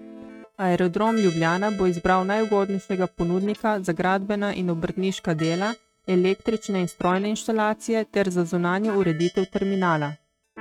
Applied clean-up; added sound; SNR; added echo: neural mask model RNNoise.